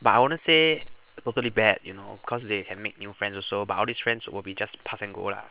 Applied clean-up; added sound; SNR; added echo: neural separator model SepFormer WHAM!.